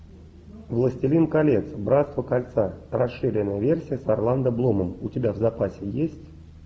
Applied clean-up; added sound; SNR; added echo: none; none; none; none.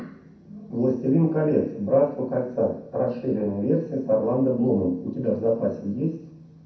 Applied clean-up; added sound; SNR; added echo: none; none; none; reverberation time 0.6 s.